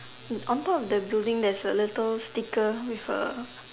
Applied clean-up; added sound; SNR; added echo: none; none; none; none.